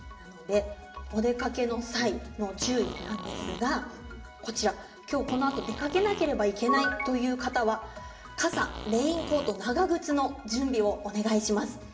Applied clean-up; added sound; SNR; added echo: none; Fart; 11 dB; reverberation time 0.6 s.